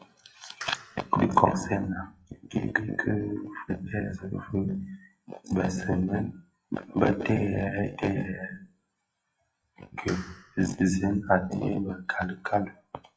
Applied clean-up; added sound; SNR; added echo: classical method WPE with log-MMSE.